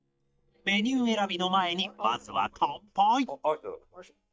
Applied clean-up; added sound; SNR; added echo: neural mask model DeepFilterNet 3.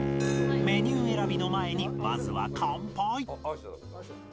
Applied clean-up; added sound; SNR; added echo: none; Bowed string instrument; -1 dB; none.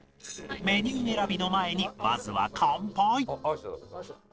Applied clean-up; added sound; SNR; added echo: neural separator model SepFormer DNS4.